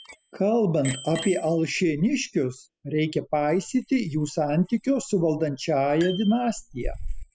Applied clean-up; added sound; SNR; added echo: classical method spectral subtraction.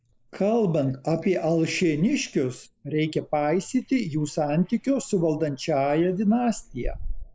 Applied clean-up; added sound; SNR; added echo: neural mask model Resemble Enhance denoiser.